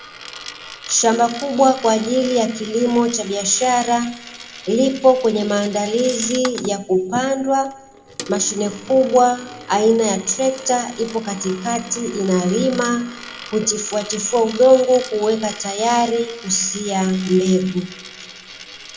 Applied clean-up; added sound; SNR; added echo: none; Coin (dropping); 17 dB; reverberation time 1.2 s.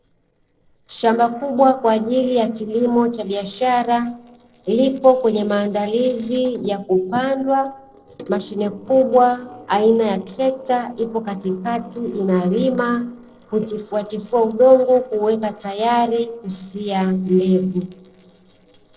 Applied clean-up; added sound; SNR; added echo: neural separator model SepFormer DNS4.